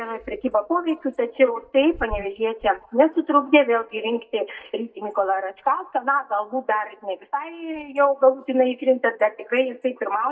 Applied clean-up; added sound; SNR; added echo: neural mask model DeepFilterNet 3.